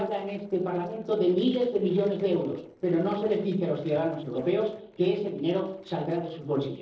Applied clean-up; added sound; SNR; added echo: neural separator model SepFormer DNS4.